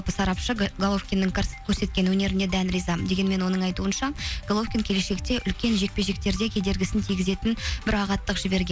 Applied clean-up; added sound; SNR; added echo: none; none; none; none.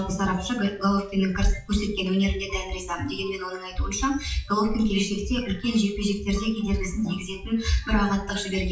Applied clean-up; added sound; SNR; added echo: classical method WPE with log-MMSE.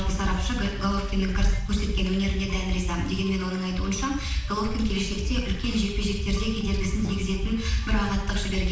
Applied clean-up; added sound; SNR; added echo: none; Snare drum; 15 dB; reverberation time 0.7 s.